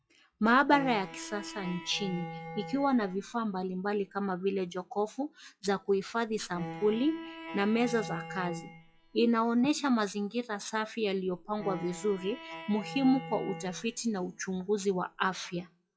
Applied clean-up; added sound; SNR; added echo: classical method WPE with log-MMSE.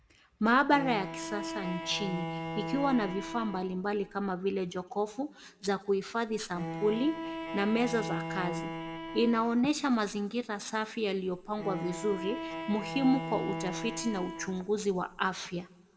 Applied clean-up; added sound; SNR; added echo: none; Bowed string instrument; 7 dB; reverberation time 1.9 s.